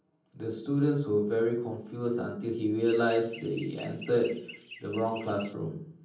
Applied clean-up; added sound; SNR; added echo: none; Chirp, tweet; 18 dB; reverberation time 0.6 s.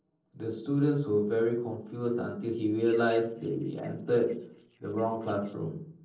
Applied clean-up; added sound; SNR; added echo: neural separator model SepFormer DNS4.